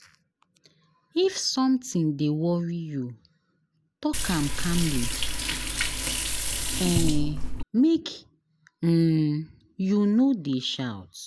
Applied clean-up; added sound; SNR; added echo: none; Liquid; -1 dB; none.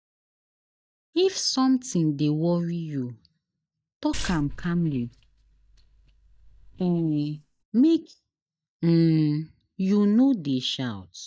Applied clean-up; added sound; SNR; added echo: neural mask model DeepFilterNet 3.